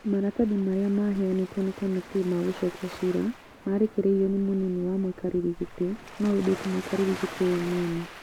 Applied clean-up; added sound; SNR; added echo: none; Waves, surf; 16 dB; none.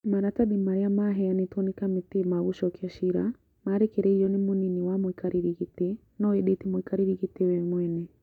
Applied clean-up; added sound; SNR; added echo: none; none; none; none.